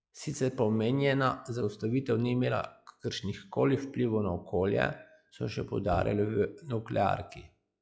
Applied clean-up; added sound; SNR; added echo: classical method log-MMSE.